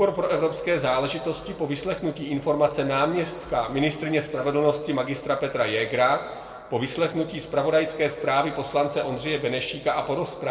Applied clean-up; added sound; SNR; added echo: none; none; none; reverberation time 1.4 s.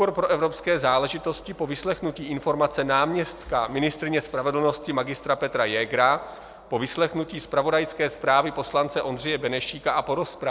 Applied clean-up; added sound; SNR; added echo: none; none; none; none.